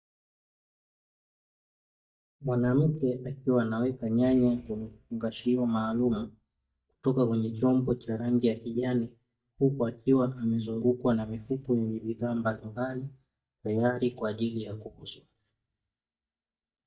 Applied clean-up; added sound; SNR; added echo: neural mask model DeepFilterNet 3.